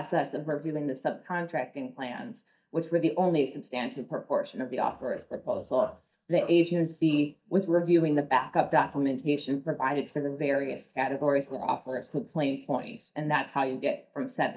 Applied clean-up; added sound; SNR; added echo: neural mask model DeepFilterNet 3.